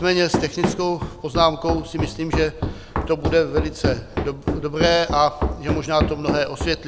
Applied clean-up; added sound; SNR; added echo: none; Run; 3 dB; none.